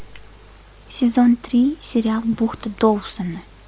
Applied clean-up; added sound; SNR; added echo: none; none; none; none.